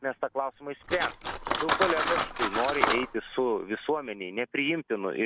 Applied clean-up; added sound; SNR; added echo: none; Cutlery, silverware; 2 dB; none.